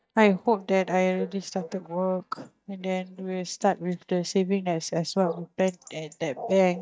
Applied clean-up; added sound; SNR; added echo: neural mask model DeepFilterNet 3.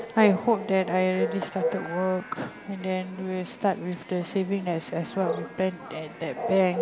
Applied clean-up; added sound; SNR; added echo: none; Bark / Chatter / Chirp, tweet / Livestock, farm animals, working animals; 8 dB; none.